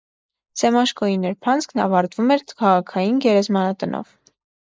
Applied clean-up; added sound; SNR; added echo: neural mask model Resemble Enhance denoiser.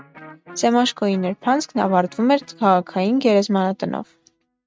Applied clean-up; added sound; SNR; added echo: neural mask model RNNoise.